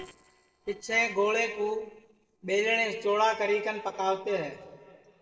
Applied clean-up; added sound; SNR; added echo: neural separator model SepFormer DNS4.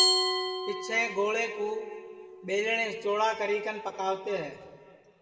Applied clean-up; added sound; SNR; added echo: none; Glass; 2 dB; reverberation time 1.6 s.